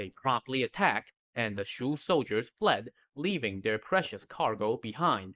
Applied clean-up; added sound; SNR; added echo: neural mask model Resemble Enhance denoiser.